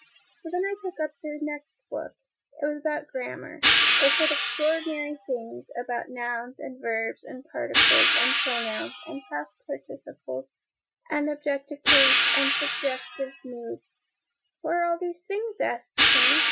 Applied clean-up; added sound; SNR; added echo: classical method Wiener filter.